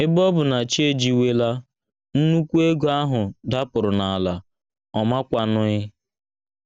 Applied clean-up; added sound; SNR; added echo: none; none; none; none.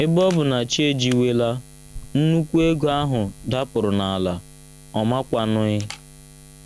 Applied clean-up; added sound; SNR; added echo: none; Camera + Buzz; 18 dB; none.